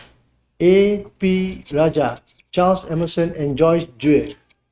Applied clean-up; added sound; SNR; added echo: neural mask model RNNoise.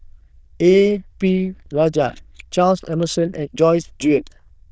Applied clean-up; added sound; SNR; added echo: neural diffusion model UNIVERSE++.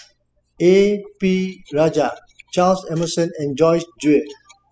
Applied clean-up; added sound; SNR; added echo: classical method spectral subtraction.